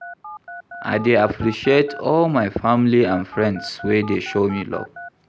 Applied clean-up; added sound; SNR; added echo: none; Telephone; 17 dB; none.